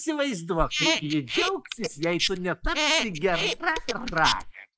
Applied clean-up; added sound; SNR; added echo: neural mask model Resemble Enhance denoiser.